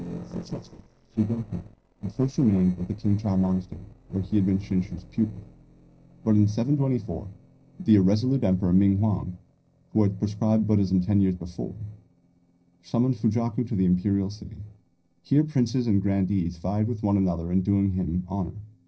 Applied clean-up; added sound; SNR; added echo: neural separator model SepFormer DNS4.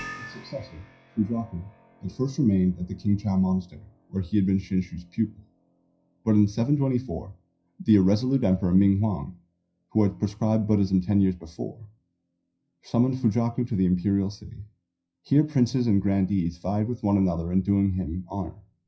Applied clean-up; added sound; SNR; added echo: classical method WPE with log-MMSE.